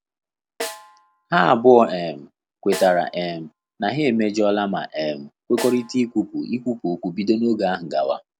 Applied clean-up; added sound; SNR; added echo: none; Snare drum; 17 dB; none.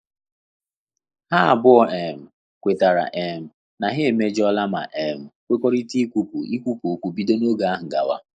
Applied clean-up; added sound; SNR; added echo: neural mask model Resemble Enhance denoiser.